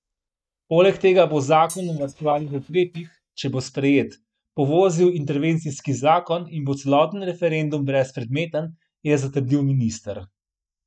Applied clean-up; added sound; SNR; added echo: neural mask model DeepFilterNet 3.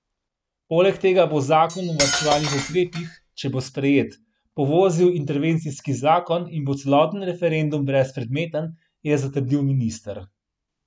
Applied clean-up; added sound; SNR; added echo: none; Cutlery, silverware; 3 dB; none.